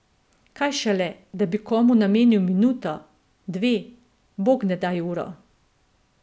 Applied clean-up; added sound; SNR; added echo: none; none; none; none.